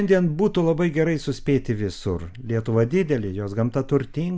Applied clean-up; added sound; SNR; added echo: none; none; none; none.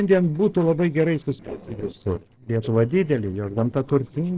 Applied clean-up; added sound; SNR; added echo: neural separator model SepFormer DNS4.